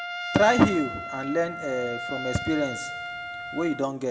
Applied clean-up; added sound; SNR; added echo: none; Trumpet; 8 dB; reverberation time 1.4 s.